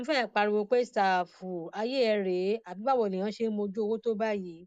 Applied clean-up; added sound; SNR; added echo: neural mask model Resemble Enhance denoiser.